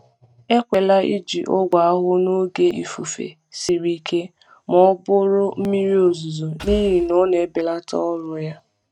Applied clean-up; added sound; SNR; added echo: neural mask model RNNoise.